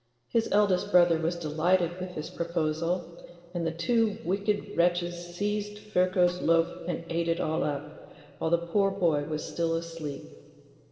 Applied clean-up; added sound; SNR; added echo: neural separator model SepFormer DNS4.